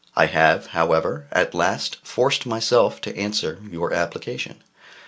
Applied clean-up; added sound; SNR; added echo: none; none; none; none.